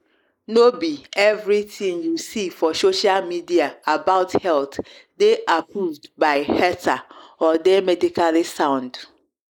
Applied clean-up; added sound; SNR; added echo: neural mask model Resemble Enhance denoiser.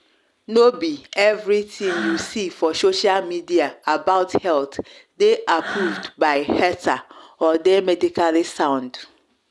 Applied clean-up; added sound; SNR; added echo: none; Breathing; 13 dB; none.